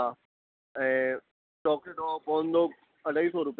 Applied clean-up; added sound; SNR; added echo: none; none; none; none.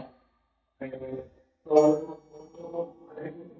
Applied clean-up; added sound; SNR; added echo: neural mask model DeepFilterNet 3.